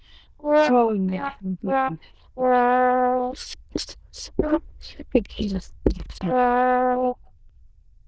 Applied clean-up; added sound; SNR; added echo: neural diffusion model UNIVERSE++.